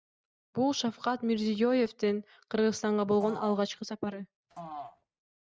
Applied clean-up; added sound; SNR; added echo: neural mask model RNNoise.